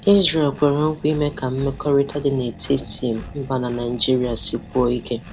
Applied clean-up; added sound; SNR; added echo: none; Engine; 18 dB; none.